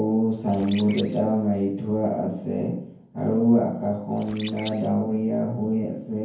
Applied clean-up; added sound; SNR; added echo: none; Bird; 17 dB; reverberation time 0.9 s.